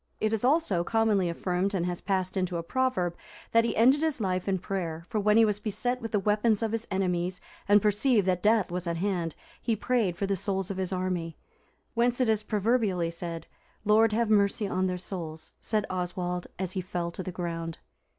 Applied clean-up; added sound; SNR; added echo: none; none; none; none.